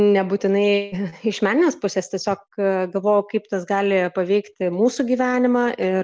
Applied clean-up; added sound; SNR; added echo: none; none; none; none.